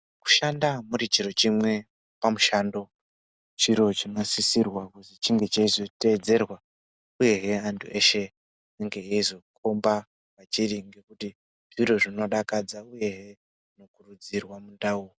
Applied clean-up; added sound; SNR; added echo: none; none; none; none.